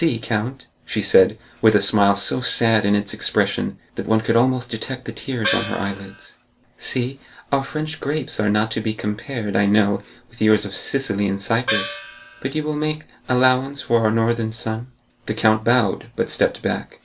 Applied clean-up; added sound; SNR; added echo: none; Gong; 5 dB; none.